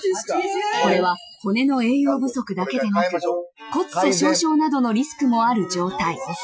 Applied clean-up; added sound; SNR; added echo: classical method Wiener filter.